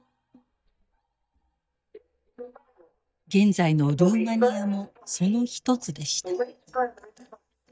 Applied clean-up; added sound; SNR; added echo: neural mask model DeepFilterNet 3.